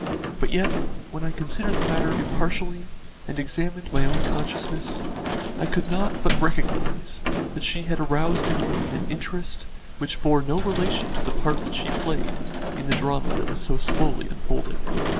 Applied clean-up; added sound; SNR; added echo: none; Sliding door / Slam; 8 dB; none.